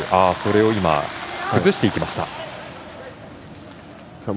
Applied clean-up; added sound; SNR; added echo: none; none; none; none.